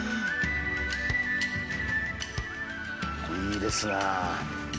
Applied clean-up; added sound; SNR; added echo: none; Gasp; 15 dB; none.